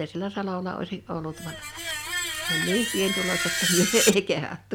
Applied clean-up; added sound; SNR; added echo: none; Screech; 1 dB; none.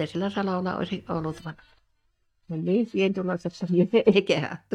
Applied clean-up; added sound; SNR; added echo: neural mask model DeepFilterNet 3.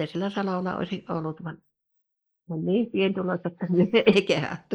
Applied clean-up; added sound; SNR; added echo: neural mask model Resemble Enhance denoiser.